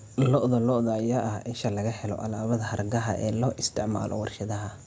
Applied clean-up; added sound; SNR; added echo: none; none; none; none.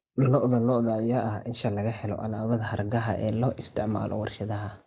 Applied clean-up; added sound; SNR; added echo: neural mask model Resemble Enhance denoiser.